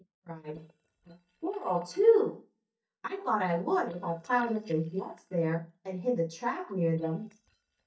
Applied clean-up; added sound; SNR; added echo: neural mask model DeepFilterNet 3.